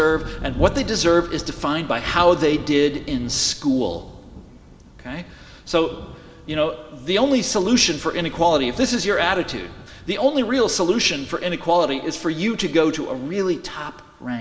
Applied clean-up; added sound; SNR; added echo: none; Thunder; 16 dB; reverberation time 0.5 s.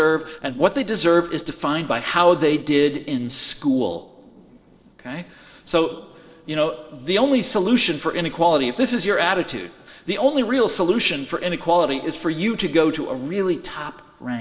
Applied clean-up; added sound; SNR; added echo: neural separator model SepFormer DNS4.